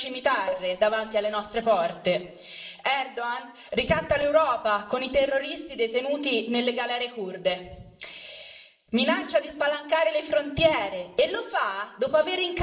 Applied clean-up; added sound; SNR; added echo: none; Keyboard (musical); 11 dB; reverberation time 0.9 s.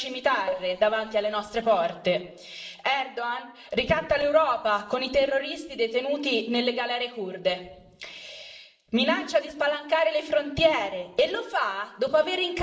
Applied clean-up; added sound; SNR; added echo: neural separator model SepFormer DNS4.